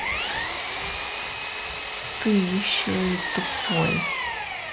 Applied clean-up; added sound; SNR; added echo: none; Power tool; -2 dB; none.